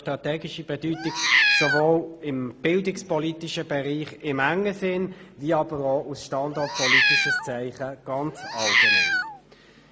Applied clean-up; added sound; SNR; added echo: none; Meow; -4 dB; none.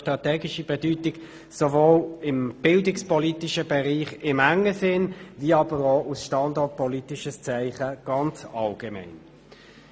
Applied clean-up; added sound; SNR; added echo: none; none; none; none.